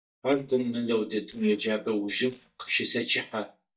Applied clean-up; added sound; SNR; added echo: neural mask model DeepFilterNet 3.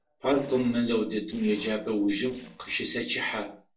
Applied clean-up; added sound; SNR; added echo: neural separator model SepFormer DNS4.